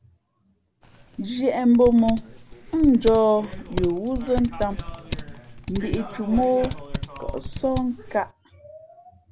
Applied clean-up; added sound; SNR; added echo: none; Typing; 8 dB; none.